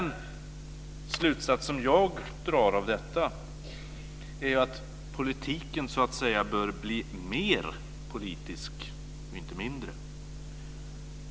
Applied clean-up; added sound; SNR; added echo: none; none; none; none.